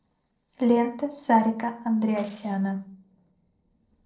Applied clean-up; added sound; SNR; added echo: neural separator model SepFormer DNS4.